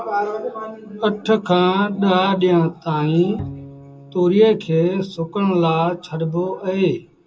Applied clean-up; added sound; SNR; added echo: none; Bowed string instrument; 19 dB; reverberation time 0.2 s.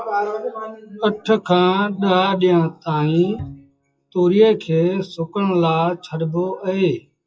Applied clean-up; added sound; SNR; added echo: classical method WPE with log-MMSE.